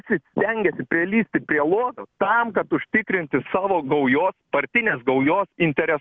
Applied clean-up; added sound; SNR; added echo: none; none; none; none.